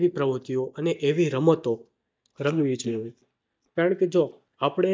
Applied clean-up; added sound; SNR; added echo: neural mask model DeepFilterNet 3.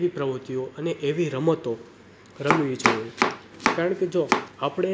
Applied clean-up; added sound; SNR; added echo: none; Domestic sounds, home sounds; -1 dB; none.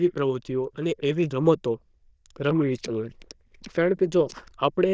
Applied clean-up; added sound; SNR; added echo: neural diffusion model UNIVERSE++.